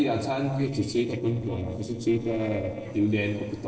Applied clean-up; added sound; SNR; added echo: neural separator model SepFormer DNS4.